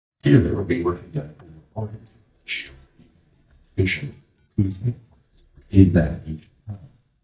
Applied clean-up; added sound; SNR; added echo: neural mask model DeepFilterNet 3.